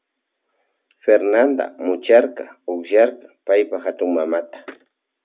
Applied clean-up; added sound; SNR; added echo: none; none; none; none.